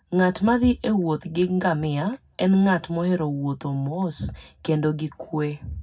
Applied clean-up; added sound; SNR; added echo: none; none; none; reverberation time 0.3 s.